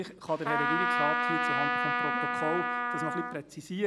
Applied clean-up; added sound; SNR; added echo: none; Trumpet; -4 dB; none.